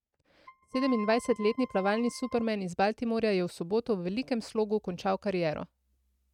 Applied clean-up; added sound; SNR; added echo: neural mask model RNNoise.